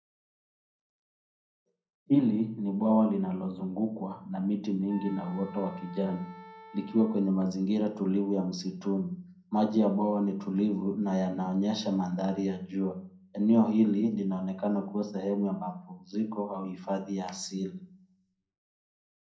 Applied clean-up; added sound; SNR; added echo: none; Wind instrument, woodwind instrument; 19 dB; reverberation time 0.6 s.